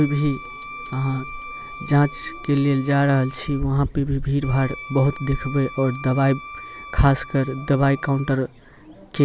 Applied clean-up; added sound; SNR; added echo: none; Wind instrument, woodwind instrument; 16 dB; none.